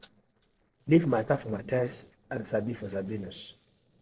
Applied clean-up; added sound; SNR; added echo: neural separator model SepFormer DNS4.